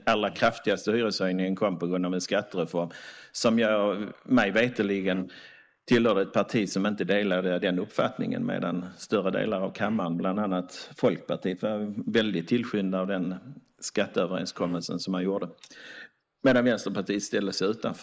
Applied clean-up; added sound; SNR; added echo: neural mask model Resemble Enhance denoiser.